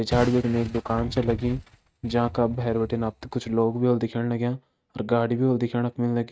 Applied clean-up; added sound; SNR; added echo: neural mask model RNNoise.